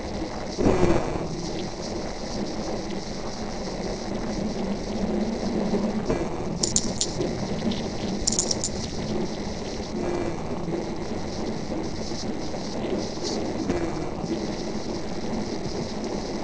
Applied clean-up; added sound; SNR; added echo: neural separator model SepFormer DNS4.